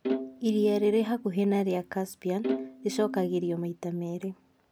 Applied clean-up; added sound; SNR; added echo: none; Bowed string instrument; 8 dB; none.